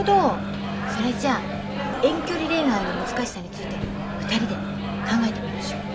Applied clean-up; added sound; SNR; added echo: none; Microwave oven; 3 dB; none.